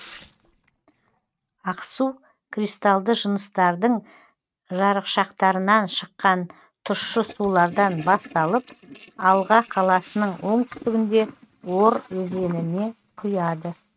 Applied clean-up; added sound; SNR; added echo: neural mask model RNNoise.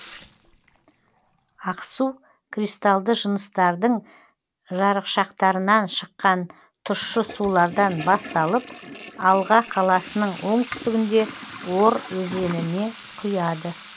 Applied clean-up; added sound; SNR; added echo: none; Toilet flush / Water tap, faucet; 16 dB; none.